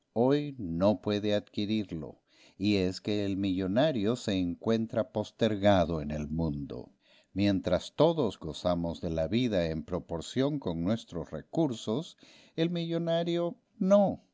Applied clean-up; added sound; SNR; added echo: none; none; none; none.